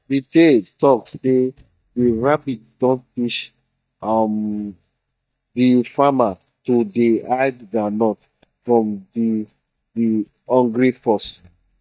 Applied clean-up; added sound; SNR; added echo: neural mask model DeepFilterNet 3.